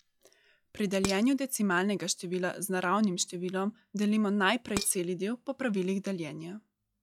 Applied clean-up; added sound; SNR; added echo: classical method log-MMSE.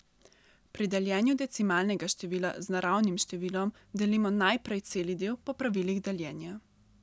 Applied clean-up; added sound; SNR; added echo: none; none; none; none.